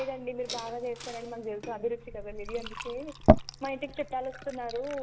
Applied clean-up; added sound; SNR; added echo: none; Liquid; -4 dB; none.